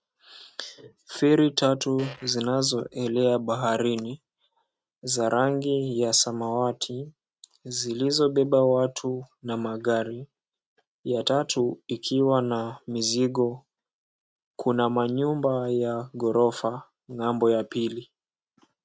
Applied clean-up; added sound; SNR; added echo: neural mask model RNNoise.